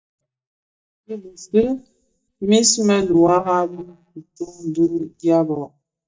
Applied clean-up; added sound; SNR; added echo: neural mask model DeepFilterNet 3.